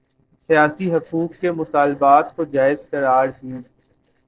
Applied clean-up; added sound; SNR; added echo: neural separator model SepFormer DNS4.